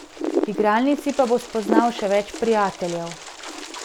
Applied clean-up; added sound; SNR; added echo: none; Wind; 6 dB; none.